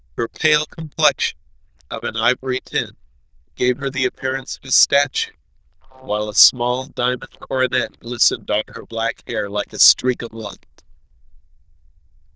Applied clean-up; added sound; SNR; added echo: neural diffusion model UNIVERSE++.